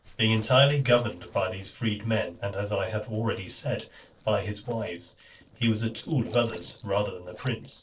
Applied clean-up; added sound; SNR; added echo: neural separator model SepFormer DNS4.